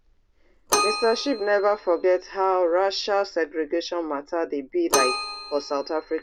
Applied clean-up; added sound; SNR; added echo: none; Keyboard (musical); 7 dB; none.